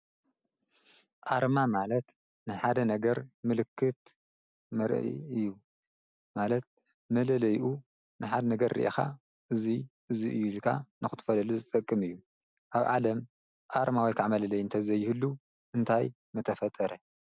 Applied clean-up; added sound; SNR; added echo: none; none; none; none.